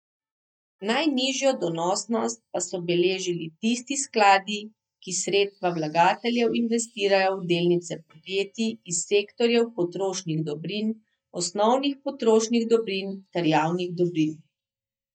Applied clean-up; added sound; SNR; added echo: neural mask model DeepFilterNet 3.